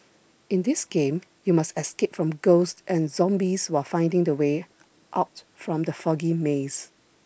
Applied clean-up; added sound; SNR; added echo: none; none; none; none.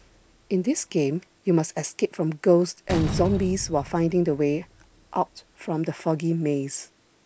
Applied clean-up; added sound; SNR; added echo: none; Slam; 12 dB; none.